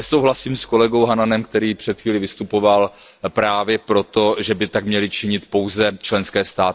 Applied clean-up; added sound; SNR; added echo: none; none; none; none.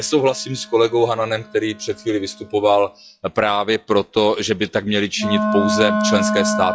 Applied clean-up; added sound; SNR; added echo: classical method log-MMSE.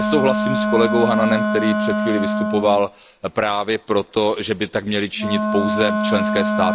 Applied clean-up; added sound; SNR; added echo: none; Wind instrument, woodwind instrument; 1 dB; none.